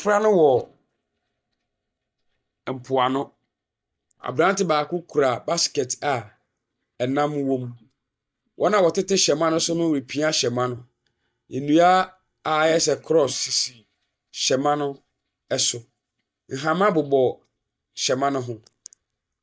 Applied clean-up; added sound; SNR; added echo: neural mask model DeepFilterNet 3.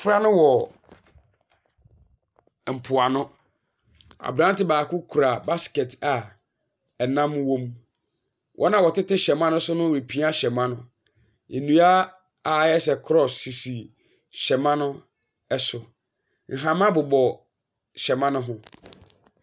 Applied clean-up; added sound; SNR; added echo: none; none; none; none.